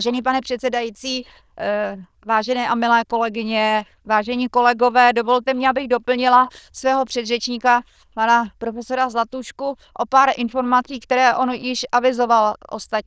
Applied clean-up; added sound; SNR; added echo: neural diffusion model UNIVERSE++.